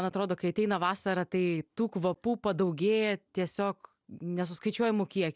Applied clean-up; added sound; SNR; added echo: none; none; none; none.